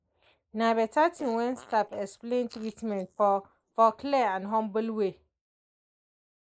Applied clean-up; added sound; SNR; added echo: neural mask model Resemble Enhance denoiser.